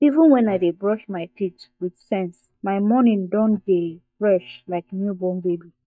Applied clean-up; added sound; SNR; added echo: neural mask model DeepFilterNet 3.